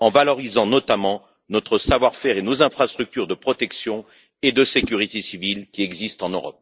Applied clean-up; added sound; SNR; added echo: neural mask model Resemble Enhance denoiser.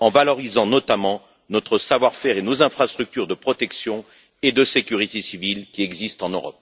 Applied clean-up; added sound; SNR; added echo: none; none; none; none.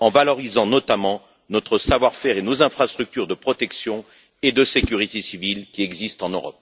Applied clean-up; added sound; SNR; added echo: none; Whoosh, swoosh, swish; 13 dB; none.